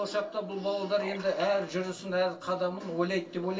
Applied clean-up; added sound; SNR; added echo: none; Frog; 19 dB; reverberation time 0.2 s.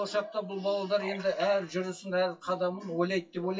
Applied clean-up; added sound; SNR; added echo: classical method WPE with log-MMSE.